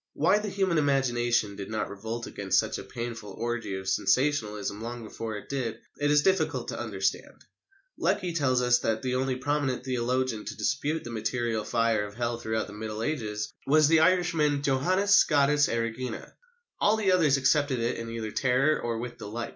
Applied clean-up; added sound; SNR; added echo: none; none; none; none.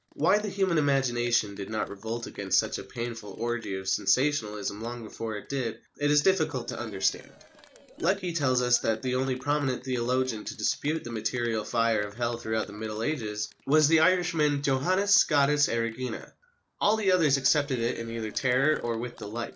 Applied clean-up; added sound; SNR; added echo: neural separator model SepFormer DNS4.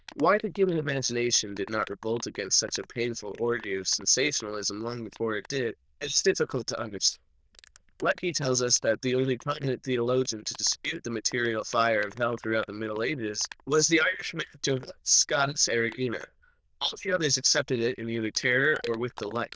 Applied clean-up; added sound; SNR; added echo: neural diffusion model UNIVERSE++.